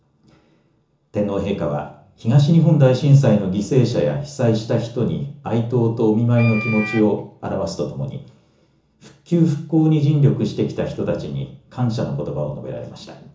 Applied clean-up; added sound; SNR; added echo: none; Wind instrument, woodwind instrument; 11 dB; reverberation time 0.7 s.